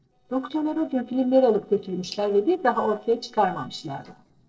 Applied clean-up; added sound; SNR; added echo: neural separator model SepFormer DNS4.